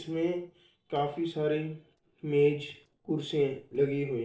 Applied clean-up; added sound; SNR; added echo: neural separator model SepFormer DNS4.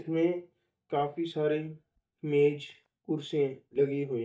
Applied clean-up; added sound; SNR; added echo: neural mask model DeepFilterNet 3.